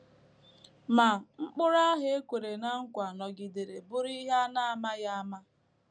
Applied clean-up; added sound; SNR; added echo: none; none; none; none.